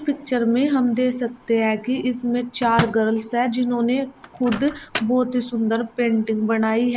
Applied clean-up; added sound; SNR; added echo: none; Microwave oven; 14 dB; none.